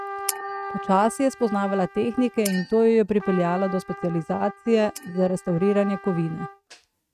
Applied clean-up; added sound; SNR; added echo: neural mask model RNNoise.